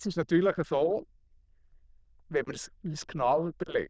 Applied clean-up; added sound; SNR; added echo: neural diffusion model UNIVERSE++.